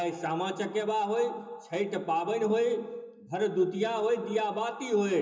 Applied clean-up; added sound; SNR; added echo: none; none; none; reverberation time 0.2 s.